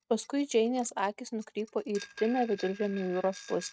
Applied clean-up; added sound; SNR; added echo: neural mask model RNNoise.